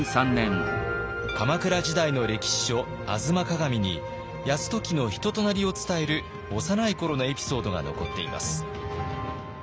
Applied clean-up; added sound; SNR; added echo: none; none; none; none.